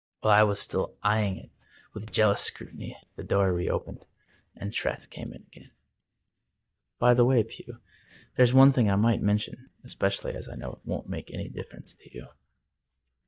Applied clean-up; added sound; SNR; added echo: neural mask model DeepFilterNet 3.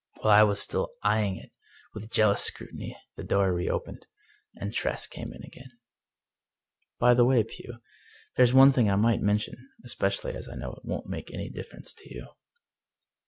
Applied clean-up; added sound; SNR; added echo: none; none; none; none.